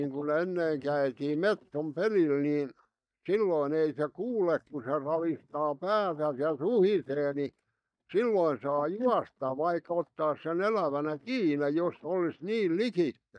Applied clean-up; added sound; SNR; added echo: neural mask model DeepFilterNet 3.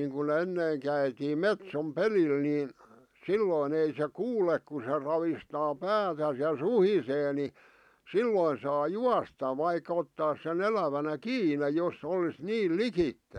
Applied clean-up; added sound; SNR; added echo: none; none; none; none.